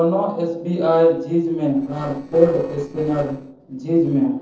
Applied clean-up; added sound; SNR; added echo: neural separator model SepFormer DNS4.